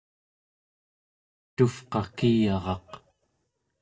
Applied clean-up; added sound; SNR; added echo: neural mask model DeepFilterNet 3.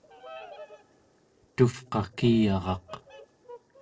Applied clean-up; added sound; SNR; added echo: neural separator model SepFormer DNS4.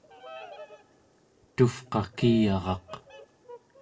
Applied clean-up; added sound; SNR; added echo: none; Bird vocalization, bird call, bird song; 18 dB; reverberation time 0.2 s.